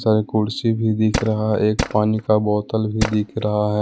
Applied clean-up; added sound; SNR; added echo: none; Tools; 7 dB; none.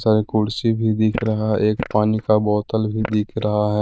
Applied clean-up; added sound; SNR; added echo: neural diffusion model UNIVERSE++.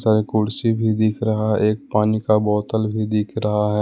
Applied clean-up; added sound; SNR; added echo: none; none; none; none.